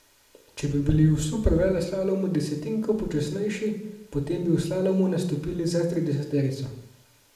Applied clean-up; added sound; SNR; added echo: none; none; none; reverberation time 0.8 s.